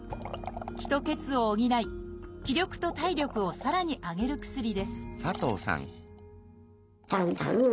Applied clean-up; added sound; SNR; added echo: none; Liquid; 17 dB; none.